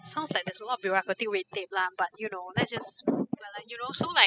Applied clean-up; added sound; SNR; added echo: classical method spectral subtraction.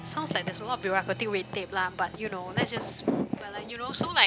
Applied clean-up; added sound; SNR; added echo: none; Applause; 16 dB; none.